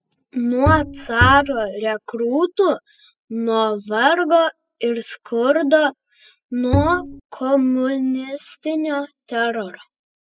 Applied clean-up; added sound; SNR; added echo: classical method spectral subtraction.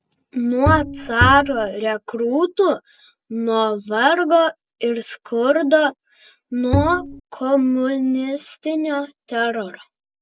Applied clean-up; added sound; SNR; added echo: none; Bowed string instrument; 2 dB; none.